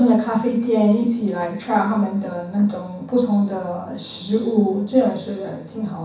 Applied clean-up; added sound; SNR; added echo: none; none; none; reverberation time 0.7 s.